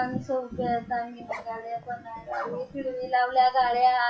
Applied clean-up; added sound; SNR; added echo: classical method WPE with log-MMSE.